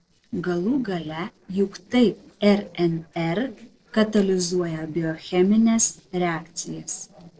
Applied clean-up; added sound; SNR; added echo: neural separator model SepFormer DNS4.